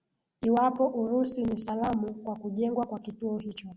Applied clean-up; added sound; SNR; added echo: none; none; none; none.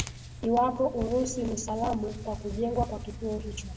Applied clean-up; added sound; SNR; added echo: none; Tearing; 9 dB; reverberation time 1.1 s.